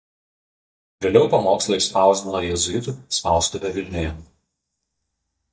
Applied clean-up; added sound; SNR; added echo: neural mask model DeepFilterNet 3.